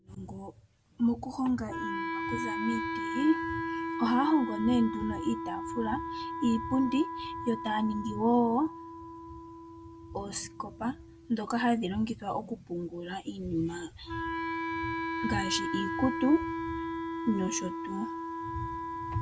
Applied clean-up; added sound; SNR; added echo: none; Wind instrument, woodwind instrument; 5 dB; none.